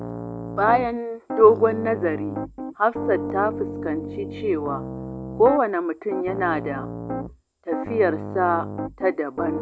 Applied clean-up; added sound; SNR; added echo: none; Piano; 8 dB; none.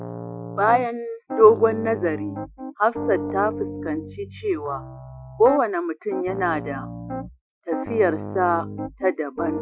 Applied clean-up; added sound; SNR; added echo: classical method Wiener filter.